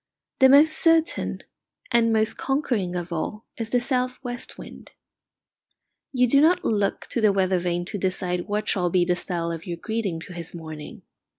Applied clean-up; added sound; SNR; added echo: none; none; none; none.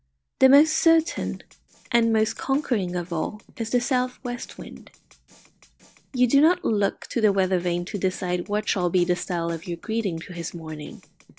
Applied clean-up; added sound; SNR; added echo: neural separator model SepFormer DNS4.